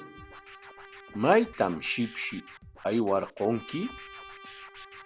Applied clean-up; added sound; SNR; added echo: none; Scratching (performance technique) + Trumpet; 17 dB; none.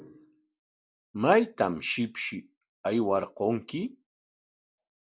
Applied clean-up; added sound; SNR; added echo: none; none; none; none.